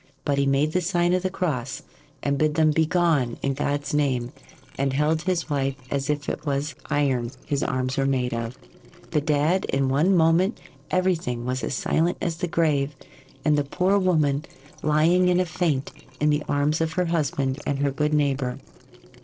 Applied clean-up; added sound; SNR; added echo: neural separator model SepFormer DNS4.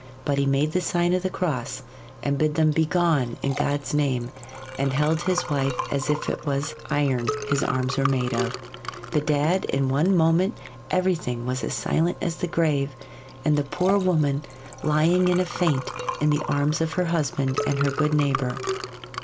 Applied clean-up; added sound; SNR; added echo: none; Liquid; 11 dB; none.